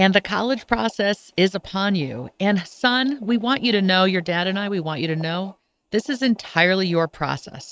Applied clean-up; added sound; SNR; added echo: neural mask model RNNoise.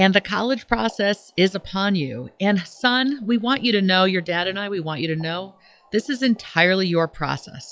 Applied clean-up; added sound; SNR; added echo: classical method log-MMSE.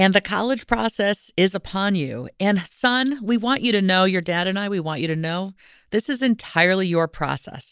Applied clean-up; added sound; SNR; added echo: none; none; none; none.